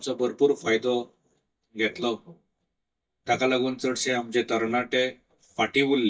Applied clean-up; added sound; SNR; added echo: neural mask model DeepFilterNet 3.